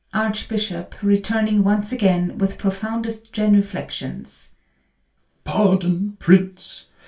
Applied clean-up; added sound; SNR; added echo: none; none; none; reverberation time 0.2 s.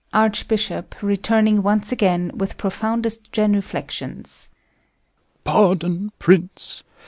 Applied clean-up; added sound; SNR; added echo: none; none; none; none.